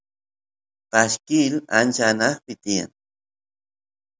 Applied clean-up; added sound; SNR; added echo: none; none; none; none.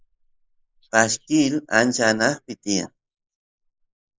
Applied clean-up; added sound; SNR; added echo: neural mask model Resemble Enhance denoiser.